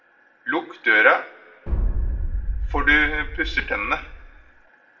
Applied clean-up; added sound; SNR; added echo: none; Boom; 2 dB; reverberation time 0.9 s.